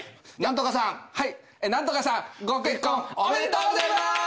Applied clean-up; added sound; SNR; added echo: none; none; none; none.